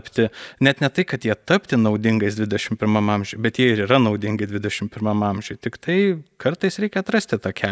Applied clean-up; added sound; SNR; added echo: none; none; none; none.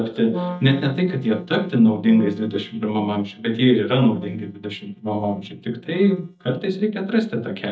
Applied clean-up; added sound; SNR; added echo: neural mask model DeepFilterNet 3.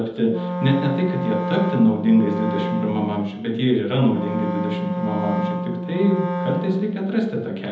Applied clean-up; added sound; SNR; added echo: none; Wind instrument, woodwind instrument; 5 dB; reverberation time 1.0 s.